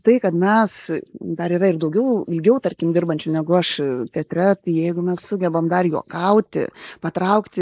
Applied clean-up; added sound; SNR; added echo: neural mask model Resemble Enhance denoiser.